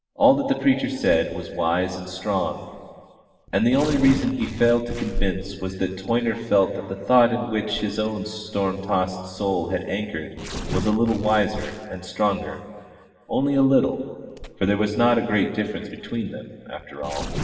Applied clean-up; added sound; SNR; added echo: none; Tearing; 15 dB; reverberation time 2.0 s.